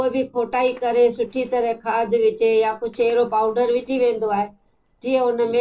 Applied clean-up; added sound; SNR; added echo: neural separator model SepFormer DNS4.